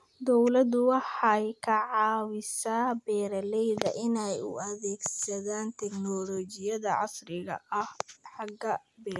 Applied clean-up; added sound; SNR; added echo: none; none; none; none.